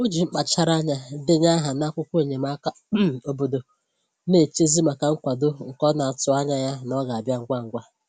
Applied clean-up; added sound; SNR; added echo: none; none; none; none.